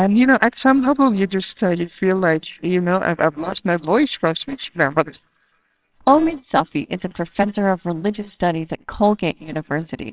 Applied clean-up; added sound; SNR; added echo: neural separator model SepFormer WHAMR!.